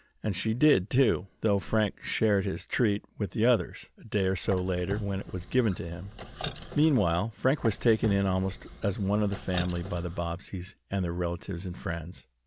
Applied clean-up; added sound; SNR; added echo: none; Squeak; 13 dB; none.